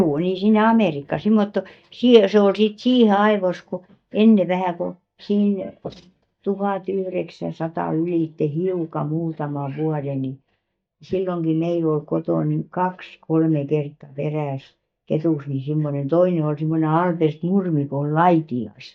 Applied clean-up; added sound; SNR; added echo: neural mask model DeepFilterNet 3.